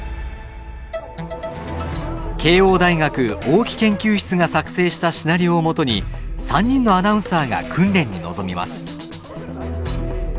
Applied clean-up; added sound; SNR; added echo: none; none; none; none.